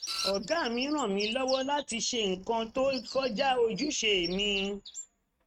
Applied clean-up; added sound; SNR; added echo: neural mask model RNNoise.